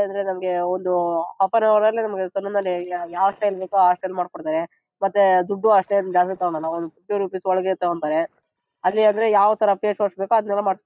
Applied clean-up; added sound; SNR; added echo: neural mask model DeepFilterNet 3.